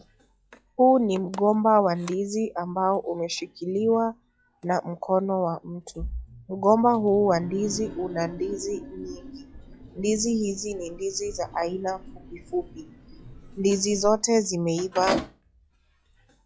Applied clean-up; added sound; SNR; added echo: classical method log-MMSE.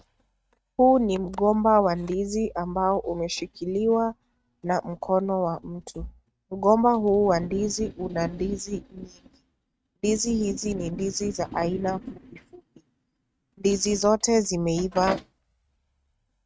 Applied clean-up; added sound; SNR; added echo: neural mask model RNNoise.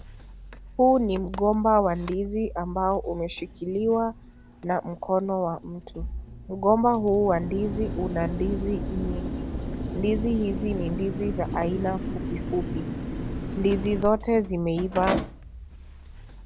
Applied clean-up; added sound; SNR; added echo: none; Mechanical fan; 7 dB; none.